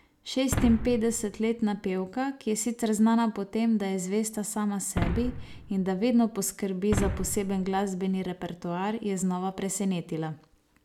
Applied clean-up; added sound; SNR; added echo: none; Boom; 6 dB; none.